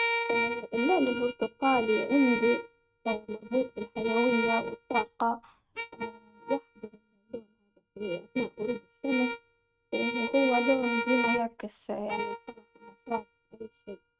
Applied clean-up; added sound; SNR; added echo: neural mask model RNNoise.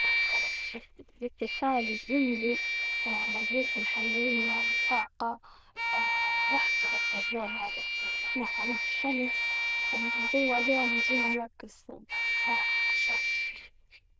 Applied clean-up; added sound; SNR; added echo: neural diffusion model UNIVERSE++.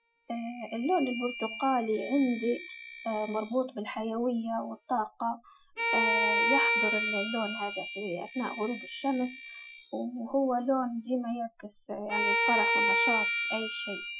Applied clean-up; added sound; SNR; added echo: classical method Wiener filter.